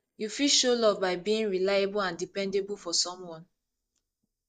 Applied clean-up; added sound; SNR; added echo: neural mask model DeepFilterNet 3.